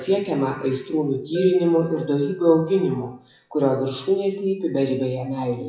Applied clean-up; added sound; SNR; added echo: classical method WPE with log-MMSE.